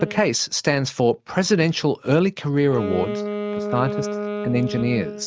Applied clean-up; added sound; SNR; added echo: neural mask model RNNoise.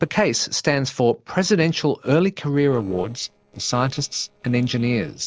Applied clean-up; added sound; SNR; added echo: neural separator model SepFormer DNS4.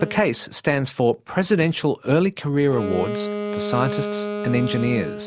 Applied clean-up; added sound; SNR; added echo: none; Wind instrument, woodwind instrument; 8 dB; none.